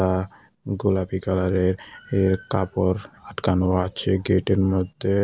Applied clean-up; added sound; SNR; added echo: none; none; none; none.